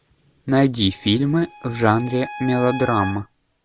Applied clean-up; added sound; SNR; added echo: none; Bowed string instrument; 13 dB; none.